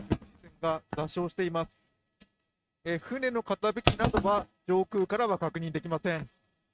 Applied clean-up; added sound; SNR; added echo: neural mask model RNNoise.